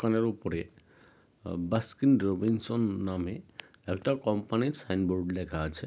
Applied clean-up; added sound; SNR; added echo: none; none; none; none.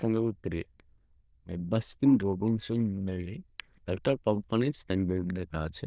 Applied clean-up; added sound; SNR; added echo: neural diffusion model UNIVERSE++.